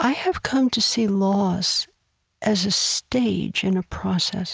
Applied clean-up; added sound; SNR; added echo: none; none; none; none.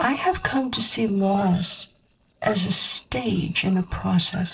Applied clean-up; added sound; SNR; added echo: neural separator model SepFormer DNS4.